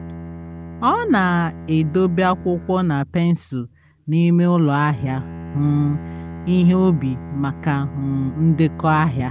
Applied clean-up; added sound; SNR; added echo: none; Bowed string instrument; 14 dB; none.